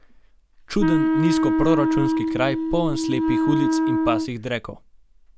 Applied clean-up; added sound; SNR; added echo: none; Wind instrument, woodwind instrument; -4 dB; none.